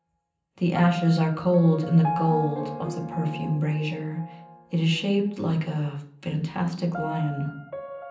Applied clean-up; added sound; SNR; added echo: none; Piano; 11 dB; reverberation time 0.6 s.